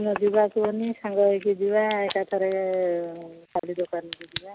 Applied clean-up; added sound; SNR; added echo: none; Crack; 18 dB; none.